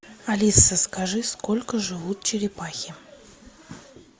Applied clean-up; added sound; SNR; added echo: none; none; none; none.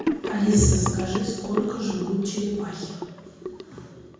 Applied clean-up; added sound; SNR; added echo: none; Sink (filling or washing) / Gurgling; 7 dB; reverberation time 1.3 s.